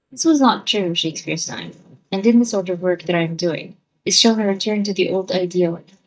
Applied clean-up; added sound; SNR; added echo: neural mask model DeepFilterNet 3.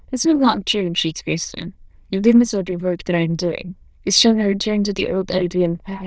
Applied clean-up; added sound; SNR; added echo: neural diffusion model UNIVERSE++.